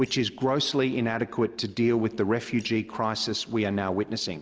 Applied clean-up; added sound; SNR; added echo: neural separator model SepFormer DNS4.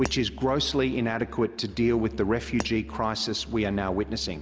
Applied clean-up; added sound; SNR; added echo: none; Shatter + Musical instrument; 13 dB; none.